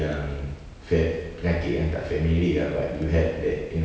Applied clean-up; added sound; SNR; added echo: none; none; none; none.